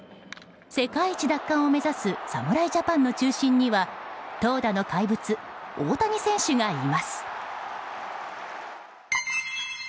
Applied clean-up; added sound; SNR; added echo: none; none; none; none.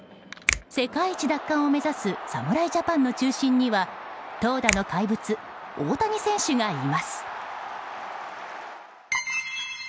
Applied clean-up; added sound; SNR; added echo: none; Finger snapping; 6 dB; none.